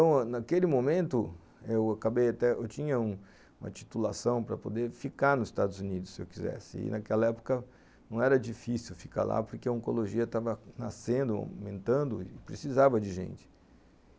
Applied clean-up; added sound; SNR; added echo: none; none; none; none.